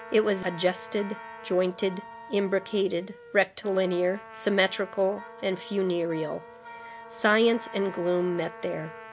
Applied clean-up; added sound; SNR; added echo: none; Wind instrument, woodwind instrument + Trumpet; 16 dB; none.